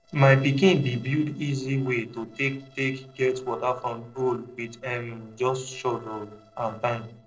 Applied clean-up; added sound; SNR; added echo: neural separator model SepFormer DNS4.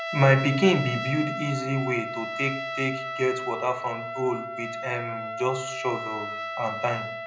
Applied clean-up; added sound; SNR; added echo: none; Trumpet; 6 dB; reverberation time 0.5 s.